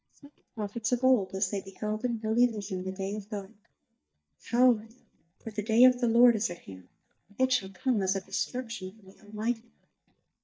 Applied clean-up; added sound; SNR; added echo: neural mask model DeepFilterNet 3.